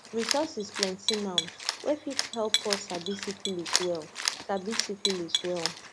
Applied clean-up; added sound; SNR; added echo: none; Cat; 0 dB; none.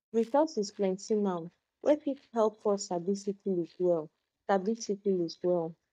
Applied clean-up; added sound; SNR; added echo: neural mask model DeepFilterNet 3.